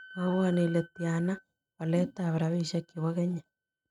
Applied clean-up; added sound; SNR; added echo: neural mask model RNNoise.